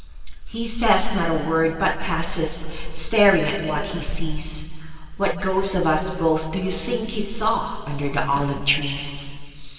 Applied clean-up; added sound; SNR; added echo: none; none; none; reverberation time 2.5 s.